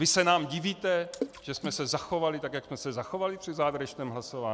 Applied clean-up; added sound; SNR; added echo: none; Water / Splash, splatter; 14 dB; none.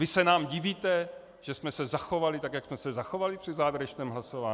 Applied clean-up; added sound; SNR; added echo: none; none; none; none.